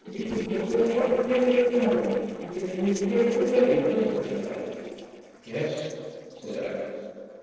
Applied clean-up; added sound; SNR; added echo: neural separator model SepFormer DNS4.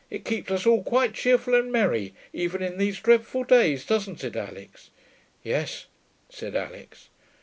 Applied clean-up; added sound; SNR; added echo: none; none; none; none.